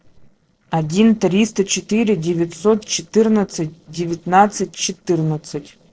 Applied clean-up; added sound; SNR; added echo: neural separator model SepFormer DNS4.